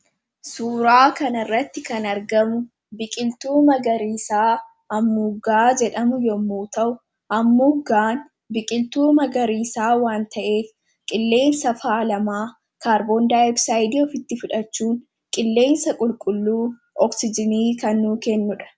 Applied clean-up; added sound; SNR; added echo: none; none; none; none.